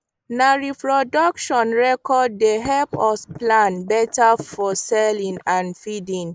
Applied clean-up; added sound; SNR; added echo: neural mask model Resemble Enhance denoiser.